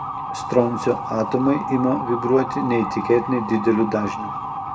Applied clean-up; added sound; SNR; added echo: none; Motor vehicle (road) / Siren; 6 dB; reverberation time 1.4 s.